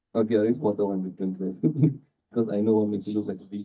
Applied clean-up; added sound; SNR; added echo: neural mask model DeepFilterNet 3.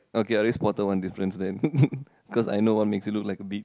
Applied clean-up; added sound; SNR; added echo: none; none; none; none.